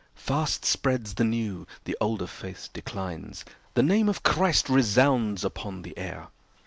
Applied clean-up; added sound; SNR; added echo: none; none; none; none.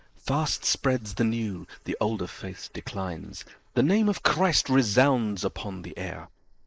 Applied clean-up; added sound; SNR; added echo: neural mask model Resemble Enhance denoiser.